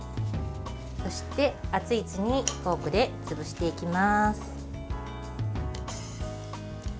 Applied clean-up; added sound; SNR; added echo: none; none; none; none.